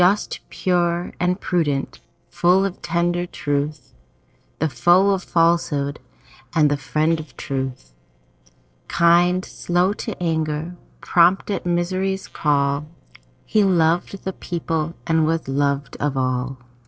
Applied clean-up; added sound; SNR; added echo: neural separator model SepFormer DNS4.